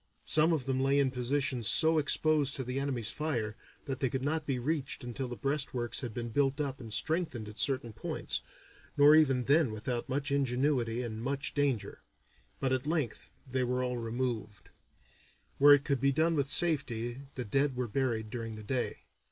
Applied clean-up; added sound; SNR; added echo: none; none; none; none.